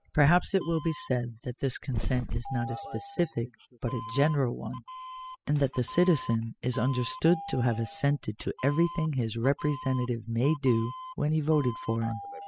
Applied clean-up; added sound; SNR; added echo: classical method spectral subtraction.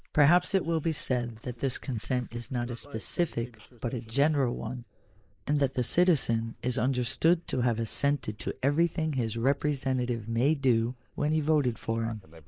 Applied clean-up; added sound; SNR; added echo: neural mask model Resemble Enhance denoiser.